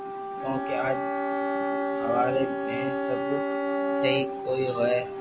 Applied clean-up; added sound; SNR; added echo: none; Bowed string instrument + Wind instrument, woodwind instrument; -1 dB; none.